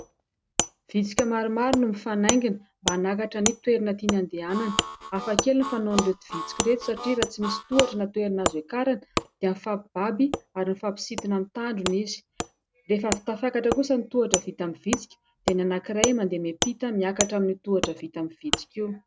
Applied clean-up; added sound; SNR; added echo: none; Harmonica + Wood; 6 dB; none.